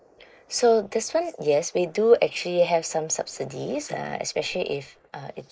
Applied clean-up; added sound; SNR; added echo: neural mask model Resemble Enhance denoiser.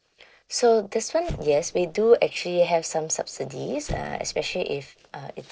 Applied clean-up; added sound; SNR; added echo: neural separator model SepFormer DNS4.